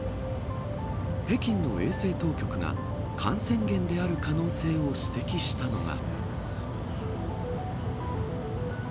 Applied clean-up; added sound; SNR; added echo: none; Mechanical fan; 1 dB; none.